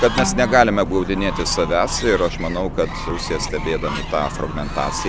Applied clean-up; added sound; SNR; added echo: none; Fowl + Bowed string instrument; 10 dB; none.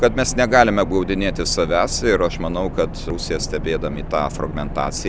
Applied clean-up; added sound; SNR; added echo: none; none; none; none.